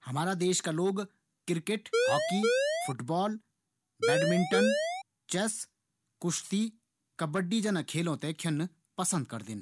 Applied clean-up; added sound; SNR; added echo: none; Siren; -4 dB; none.